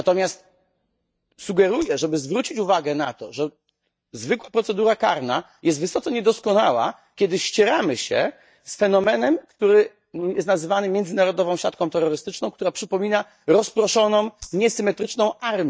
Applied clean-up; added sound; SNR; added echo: neural mask model DeepFilterNet 3.